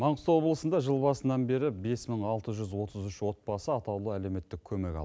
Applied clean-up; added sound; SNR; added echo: none; none; none; none.